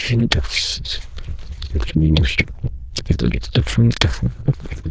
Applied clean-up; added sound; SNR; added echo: neural diffusion model UNIVERSE++.